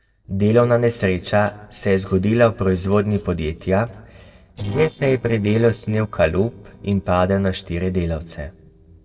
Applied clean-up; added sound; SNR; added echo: neural separator model SepFormer DNS4.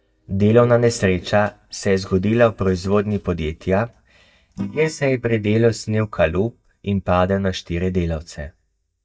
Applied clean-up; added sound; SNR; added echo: neural mask model DeepFilterNet 3.